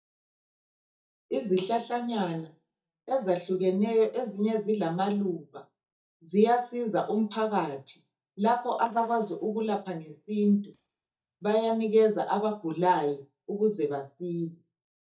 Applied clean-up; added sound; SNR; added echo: neural mask model DeepFilterNet 3.